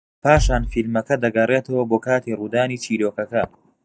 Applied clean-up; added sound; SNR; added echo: neural mask model DeepFilterNet 3.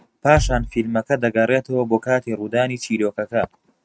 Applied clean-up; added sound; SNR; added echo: neural mask model RNNoise.